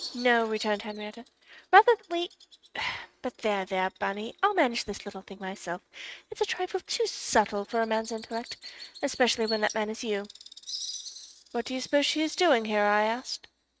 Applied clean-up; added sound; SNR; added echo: neural mask model RNNoise.